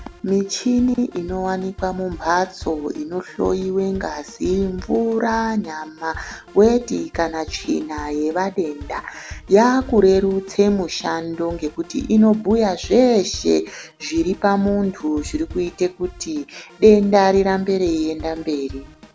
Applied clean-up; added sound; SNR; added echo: none; Drum kit; 19 dB; none.